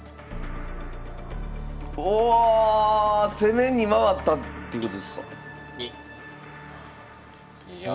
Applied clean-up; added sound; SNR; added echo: none; none; none; none.